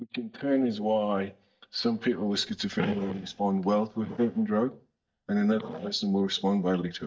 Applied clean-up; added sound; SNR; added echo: neural mask model DeepFilterNet 3.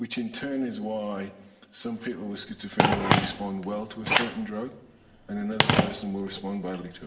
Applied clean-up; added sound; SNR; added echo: none; Telephone; -3 dB; reverberation time 1.8 s.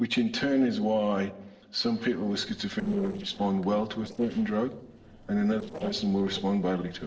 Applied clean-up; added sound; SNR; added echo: neural separator model SepFormer DNS4.